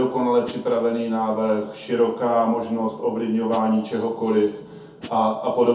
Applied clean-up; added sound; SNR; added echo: none; Hi-hat; 16 dB; reverberation time 0.5 s.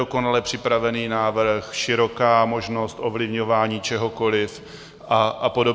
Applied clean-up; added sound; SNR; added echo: none; none; none; none.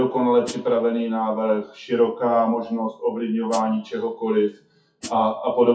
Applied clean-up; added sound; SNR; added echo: classical method WPE with log-MMSE.